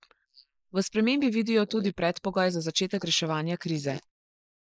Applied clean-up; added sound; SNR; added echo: neural mask model Resemble Enhance denoiser.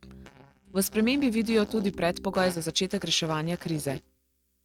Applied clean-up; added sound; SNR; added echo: neural mask model RNNoise.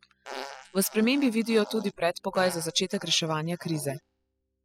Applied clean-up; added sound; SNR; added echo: classical method spectral subtraction.